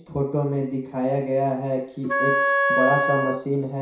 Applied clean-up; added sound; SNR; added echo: none; Wind instrument, woodwind instrument; -1 dB; reverberation time 0.6 s.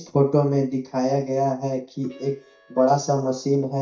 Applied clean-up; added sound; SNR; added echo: neural mask model DeepFilterNet 3.